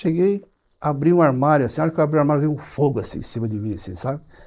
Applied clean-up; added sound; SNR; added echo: neural mask model Resemble Enhance denoiser.